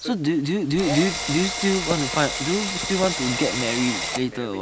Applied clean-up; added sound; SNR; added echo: none; Drill; 4 dB; none.